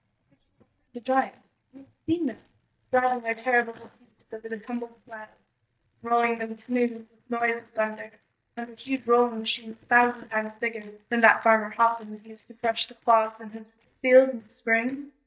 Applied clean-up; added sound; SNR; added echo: neural mask model DeepFilterNet 3.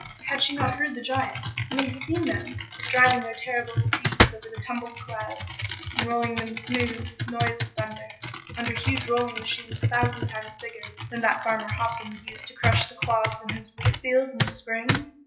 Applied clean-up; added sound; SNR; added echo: classical method WPE with log-MMSE.